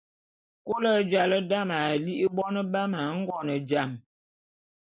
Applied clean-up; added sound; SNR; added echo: none; none; none; none.